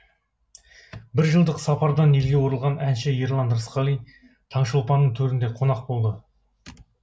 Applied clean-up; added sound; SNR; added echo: none; none; none; none.